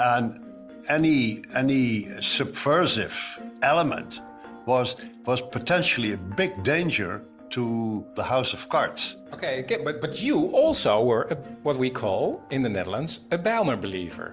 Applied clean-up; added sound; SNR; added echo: none; none; none; none.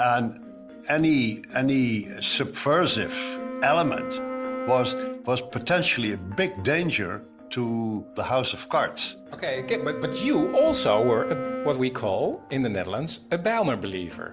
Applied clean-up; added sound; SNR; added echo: none; Wind instrument, woodwind instrument; 7 dB; none.